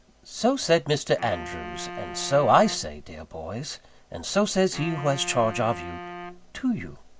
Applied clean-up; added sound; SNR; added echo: none; Wind instrument, woodwind instrument; 14 dB; none.